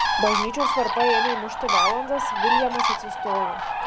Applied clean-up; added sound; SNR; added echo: none; Bird; -4 dB; none.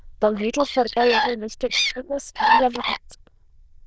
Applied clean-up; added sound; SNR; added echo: neural diffusion model UNIVERSE++.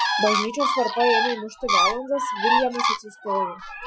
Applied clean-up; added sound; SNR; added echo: classical method Wiener filter.